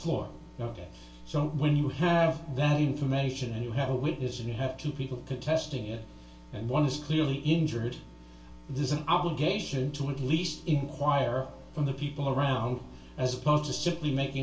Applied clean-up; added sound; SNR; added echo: none; none; none; reverberation time 0.3 s.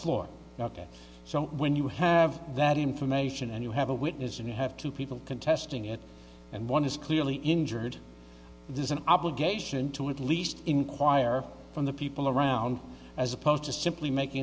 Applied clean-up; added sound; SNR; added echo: none; none; none; none.